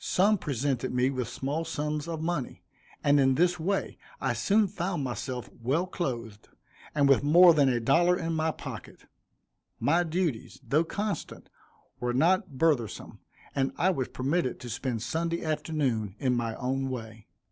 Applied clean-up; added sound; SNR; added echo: none; none; none; none.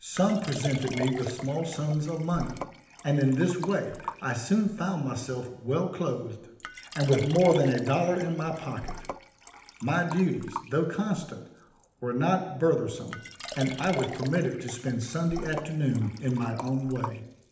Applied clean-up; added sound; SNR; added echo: none; Liquid; 13 dB; reverberation time 0.8 s.